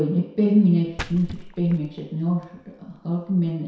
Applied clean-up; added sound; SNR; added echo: none; Splash, splatter; 17 dB; reverberation time 0.7 s.